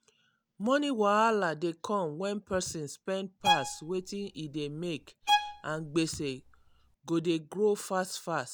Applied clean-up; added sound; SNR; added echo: none; Bowed string instrument; 2 dB; none.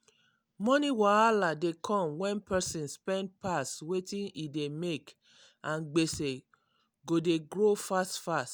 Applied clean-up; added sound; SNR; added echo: none; none; none; none.